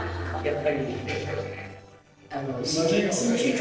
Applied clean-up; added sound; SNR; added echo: neural separator model SepFormer DNS4.